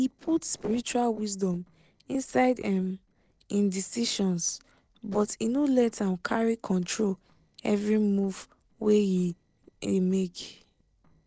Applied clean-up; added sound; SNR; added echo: neural separator model SepFormer DNS4.